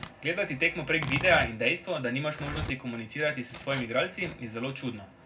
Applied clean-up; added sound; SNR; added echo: none; Tearing; 11 dB; reverberation time 0.3 s.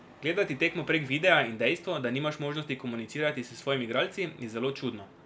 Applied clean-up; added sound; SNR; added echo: none; none; none; none.